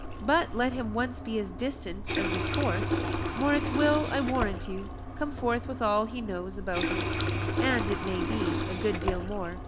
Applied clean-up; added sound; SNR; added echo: none; Water tap, faucet; 1 dB; none.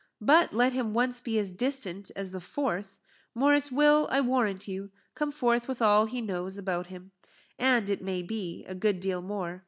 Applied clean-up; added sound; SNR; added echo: none; none; none; none.